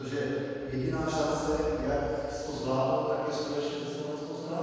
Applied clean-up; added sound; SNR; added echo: none; Animal; 13 dB; reverberation time 2.1 s.